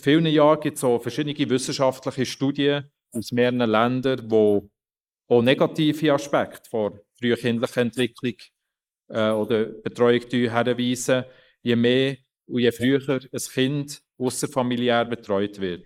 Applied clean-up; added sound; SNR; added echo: neural mask model Resemble Enhance denoiser.